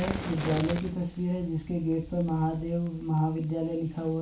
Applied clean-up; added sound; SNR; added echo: none; Fire; 12 dB; reverberation time 0.4 s.